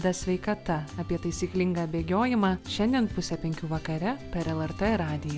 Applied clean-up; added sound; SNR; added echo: none; none; none; none.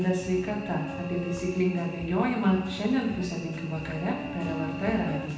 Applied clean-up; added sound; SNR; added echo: none; Cricket / Buzz; 11 dB; reverberation time 0.9 s.